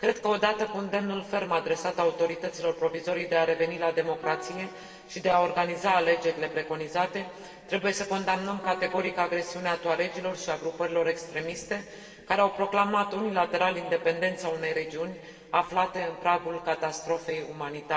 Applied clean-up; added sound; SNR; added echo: none; Piano; 18 dB; reverberation time 2.6 s.